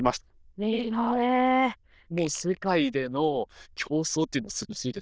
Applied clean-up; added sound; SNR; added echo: neural diffusion model UNIVERSE++.